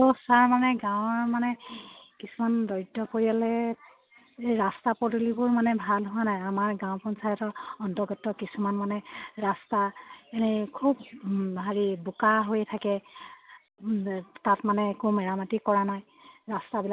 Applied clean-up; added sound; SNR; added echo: none; none; none; none.